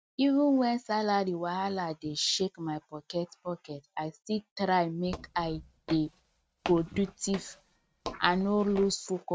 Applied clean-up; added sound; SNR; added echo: neural mask model RNNoise.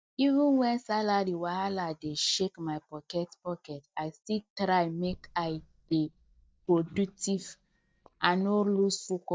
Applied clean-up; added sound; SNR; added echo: neural mask model DeepFilterNet 3.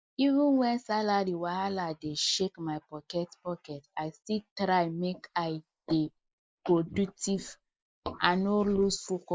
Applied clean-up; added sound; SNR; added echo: neural mask model Resemble Enhance denoiser.